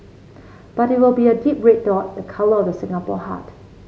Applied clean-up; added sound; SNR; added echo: none; none; none; none.